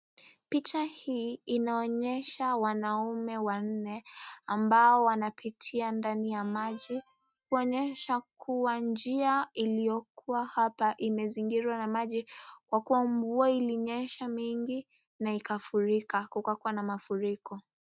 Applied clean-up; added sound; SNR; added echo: neural mask model RNNoise.